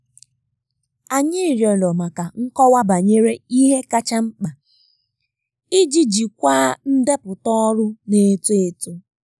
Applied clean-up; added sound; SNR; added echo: none; none; none; none.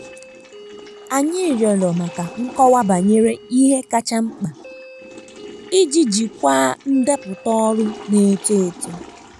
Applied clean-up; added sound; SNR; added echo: none; Doorbell + Toilet flush / Water; 19 dB; none.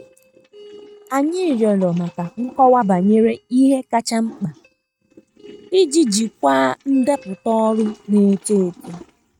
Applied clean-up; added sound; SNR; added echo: neural mask model RNNoise.